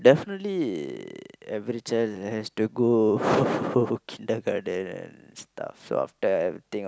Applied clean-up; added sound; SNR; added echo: none; none; none; none.